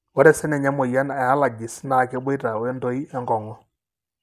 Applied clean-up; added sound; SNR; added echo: none; none; none; none.